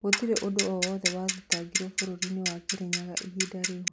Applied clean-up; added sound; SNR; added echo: none; Clock; -3 dB; none.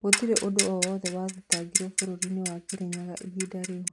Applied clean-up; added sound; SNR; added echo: neural mask model RNNoise.